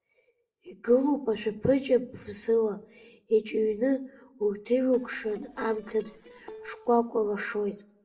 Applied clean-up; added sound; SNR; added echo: neural separator model SepFormer DNS4.